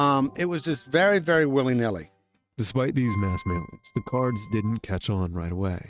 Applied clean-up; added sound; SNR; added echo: neural mask model RNNoise.